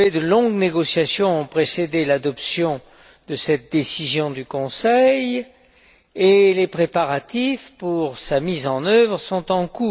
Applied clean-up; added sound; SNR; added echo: none; none; none; none.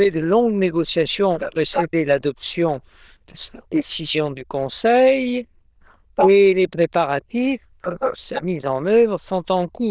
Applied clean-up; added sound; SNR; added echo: neural diffusion model UNIVERSE++.